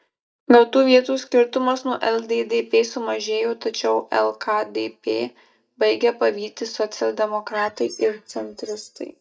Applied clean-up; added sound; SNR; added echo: neural mask model DeepFilterNet 3.